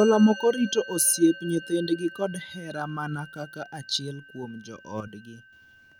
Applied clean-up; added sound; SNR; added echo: none; Musical instrument; 17 dB; none.